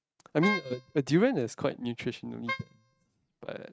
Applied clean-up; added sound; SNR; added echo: neural mask model RNNoise.